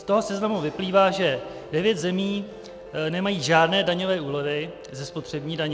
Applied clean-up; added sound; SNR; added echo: none; Piano; 18 dB; none.